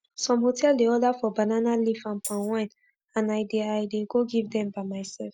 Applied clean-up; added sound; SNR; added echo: none; Tambourine; 17 dB; none.